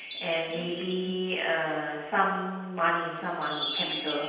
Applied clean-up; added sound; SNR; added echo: none; Wind chime; 8 dB; reverberation time 1.2 s.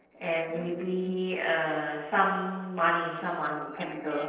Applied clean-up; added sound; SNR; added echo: neural separator model SepFormer DNS4.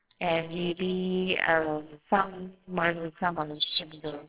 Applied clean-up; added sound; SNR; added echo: neural separator model SepFormer WHAMR!.